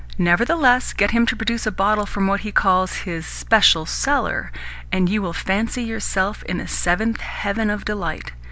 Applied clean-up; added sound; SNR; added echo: none; Squeak / Walk, footsteps; 18 dB; none.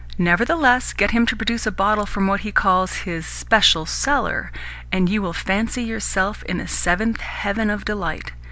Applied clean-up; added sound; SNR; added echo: none; none; none; none.